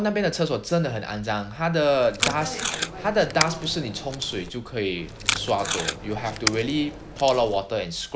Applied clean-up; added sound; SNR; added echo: none; Packing tape, duct tape; 6 dB; none.